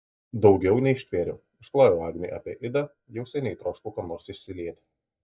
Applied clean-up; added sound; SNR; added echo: neural mask model DeepFilterNet 3.